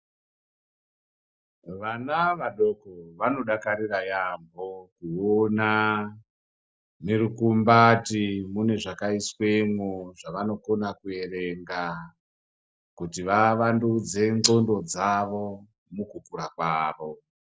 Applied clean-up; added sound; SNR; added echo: none; none; none; none.